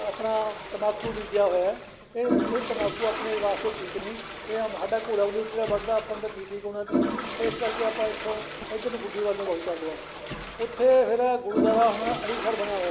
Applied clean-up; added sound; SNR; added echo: none; Toilet flush; 5 dB; none.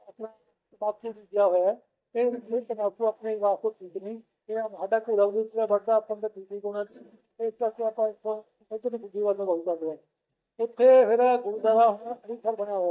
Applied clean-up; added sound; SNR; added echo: neural mask model DeepFilterNet 3.